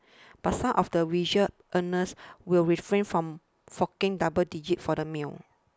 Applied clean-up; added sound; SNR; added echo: none; none; none; none.